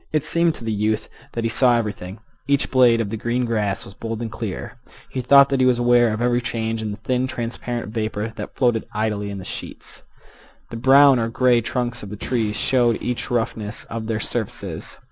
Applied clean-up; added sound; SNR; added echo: neural separator model SepFormer DNS4.